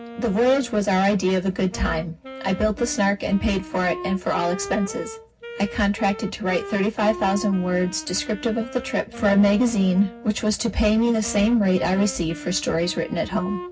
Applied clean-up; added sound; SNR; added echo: none; Wind instrument, woodwind instrument; 14 dB; reverberation time 0.4 s.